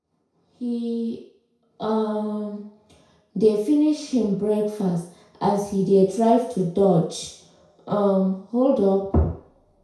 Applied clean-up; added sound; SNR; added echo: none; none; none; reverberation time 0.5 s.